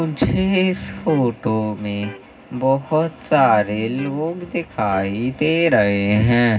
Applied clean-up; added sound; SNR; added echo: none; Electric guitar; 18 dB; reverberation time 0.4 s.